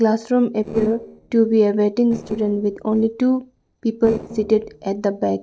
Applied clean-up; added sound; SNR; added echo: neural separator model SepFormer DNS4.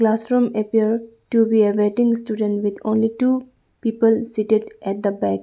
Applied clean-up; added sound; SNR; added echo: none; none; none; none.